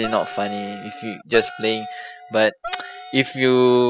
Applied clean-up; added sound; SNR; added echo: classical method spectral subtraction.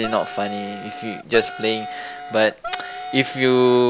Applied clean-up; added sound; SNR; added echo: none; Wind instrument, woodwind instrument; 11 dB; none.